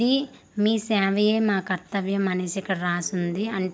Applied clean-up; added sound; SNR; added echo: none; none; none; none.